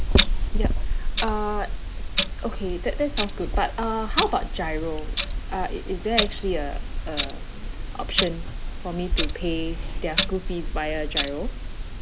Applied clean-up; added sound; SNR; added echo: none; Clock; -4 dB; none.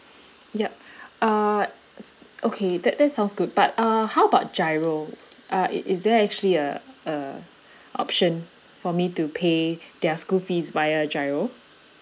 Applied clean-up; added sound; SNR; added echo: none; none; none; none.